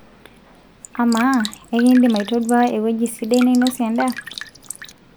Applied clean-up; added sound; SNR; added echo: none; Drip; 15 dB; none.